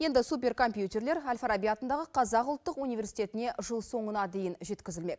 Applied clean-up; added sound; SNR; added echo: none; none; none; none.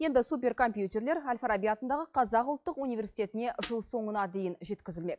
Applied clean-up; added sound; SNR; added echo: classical method log-MMSE.